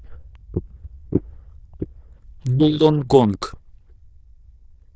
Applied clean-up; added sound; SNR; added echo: neural diffusion model UNIVERSE++.